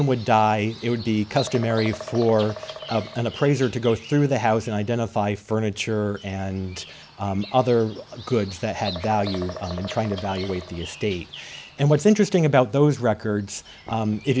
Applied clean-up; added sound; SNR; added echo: none; Bird vocalization, bird call, bird song; 17 dB; none.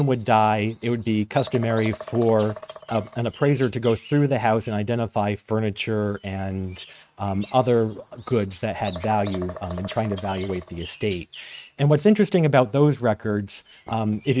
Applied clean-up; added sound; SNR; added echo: neural mask model RNNoise.